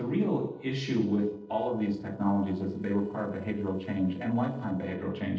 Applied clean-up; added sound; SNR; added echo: neural separator model SepFormer DNS4.